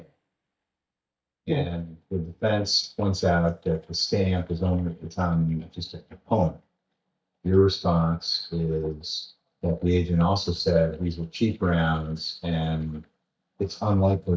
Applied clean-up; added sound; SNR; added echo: neural mask model DeepFilterNet 3.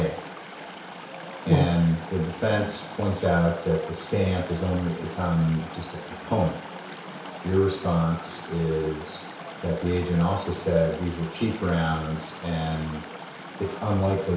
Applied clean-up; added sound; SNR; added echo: none; Chatter / Stream; 13 dB; reverberation time 0.6 s.